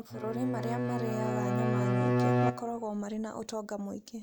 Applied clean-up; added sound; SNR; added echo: none; Bowed string instrument; -5 dB; none.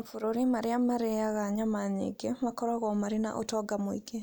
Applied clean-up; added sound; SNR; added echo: none; none; none; none.